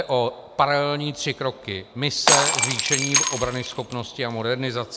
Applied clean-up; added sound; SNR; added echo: none; Shatter; -2 dB; none.